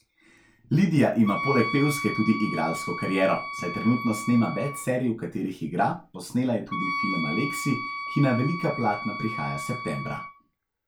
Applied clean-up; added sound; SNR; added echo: none; Wind instrument, woodwind instrument; 8 dB; none.